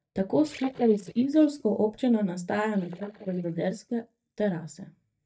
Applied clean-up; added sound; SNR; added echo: neural mask model DeepFilterNet 3.